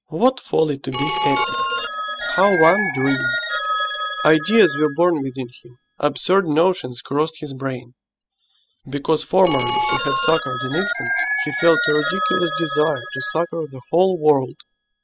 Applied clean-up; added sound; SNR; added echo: classical method spectral subtraction.